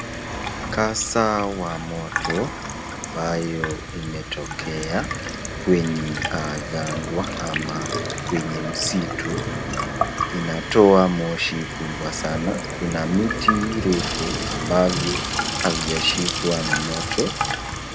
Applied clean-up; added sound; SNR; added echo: none; Sink (filling or washing) / Water tap, faucet; 3 dB; none.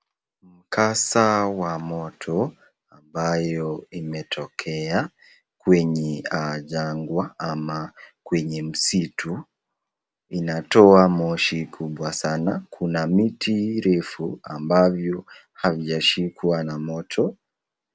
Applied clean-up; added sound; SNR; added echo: none; none; none; none.